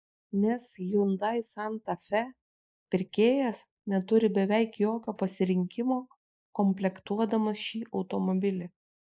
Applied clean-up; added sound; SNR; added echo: neural mask model Resemble Enhance denoiser.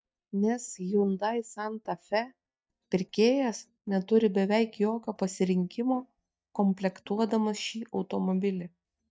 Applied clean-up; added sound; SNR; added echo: neural mask model DeepFilterNet 3.